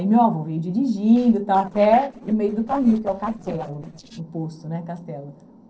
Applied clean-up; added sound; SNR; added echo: neural separator model SepFormer DNS4.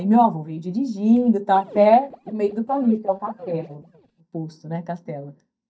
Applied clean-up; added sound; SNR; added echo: neural mask model DeepFilterNet 3.